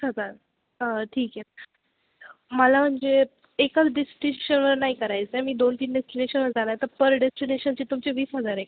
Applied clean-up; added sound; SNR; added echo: none; none; none; none.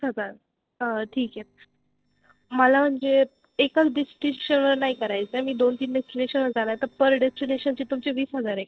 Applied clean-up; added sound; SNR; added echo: neural separator model SepFormer DNS4.